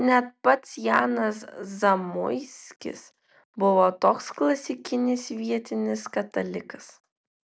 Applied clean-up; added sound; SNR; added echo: none; none; none; none.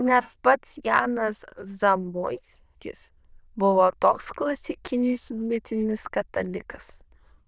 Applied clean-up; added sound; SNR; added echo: neural diffusion model UNIVERSE++.